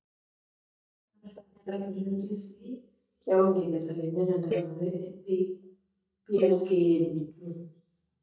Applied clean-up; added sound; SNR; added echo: neural mask model DeepFilterNet 3.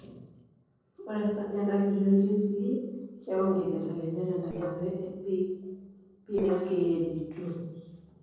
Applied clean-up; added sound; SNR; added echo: neural separator model SepFormer DNS4.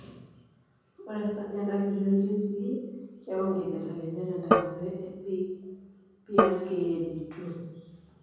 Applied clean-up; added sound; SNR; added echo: none; Drum; -1 dB; reverberation time 1.3 s.